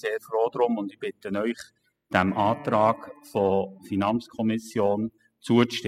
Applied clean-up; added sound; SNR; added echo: classical method spectral subtraction.